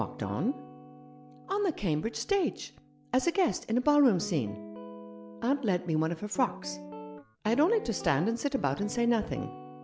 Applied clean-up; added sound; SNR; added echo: none; Guitar; 15 dB; none.